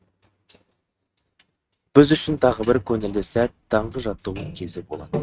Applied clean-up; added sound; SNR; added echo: neural mask model RNNoise.